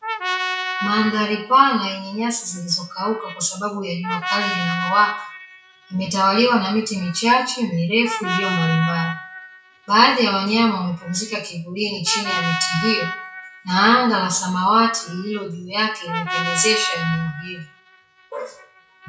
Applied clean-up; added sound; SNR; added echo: classical method WPE with log-MMSE.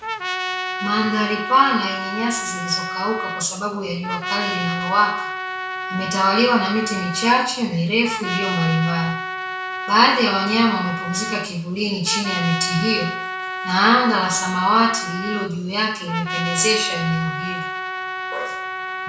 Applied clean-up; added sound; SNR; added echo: none; Trumpet; 6 dB; reverberation time 0.6 s.